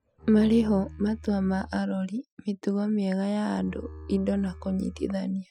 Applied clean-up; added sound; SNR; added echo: classical method Wiener filter.